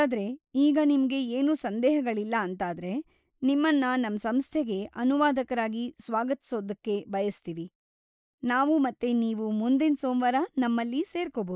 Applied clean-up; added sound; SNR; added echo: neural mask model Resemble Enhance denoiser.